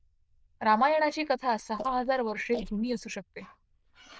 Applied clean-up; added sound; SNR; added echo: neural diffusion model UNIVERSE++.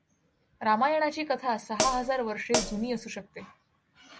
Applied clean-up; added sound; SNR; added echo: none; Hi-hat; 1 dB; none.